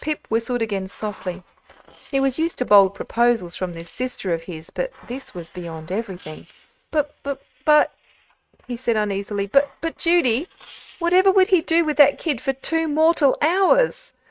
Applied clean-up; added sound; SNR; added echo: neural mask model RNNoise.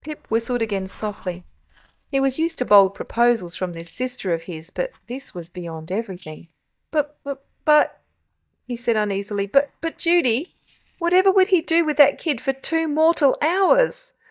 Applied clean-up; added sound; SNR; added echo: neural mask model DeepFilterNet 3.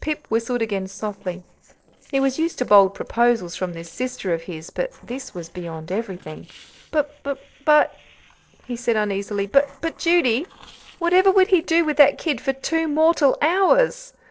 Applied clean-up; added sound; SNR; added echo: neural separator model SepFormer DNS4.